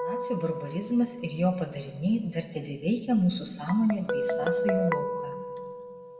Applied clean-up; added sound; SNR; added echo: none; Guitar; 4 dB; reverberation time 1.7 s.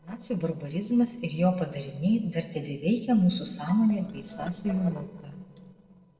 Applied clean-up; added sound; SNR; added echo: neural separator model SepFormer DNS4.